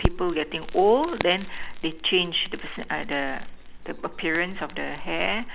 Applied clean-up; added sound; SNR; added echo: none; Crackle; 5 dB; none.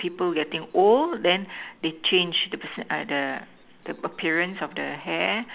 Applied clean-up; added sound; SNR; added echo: none; none; none; none.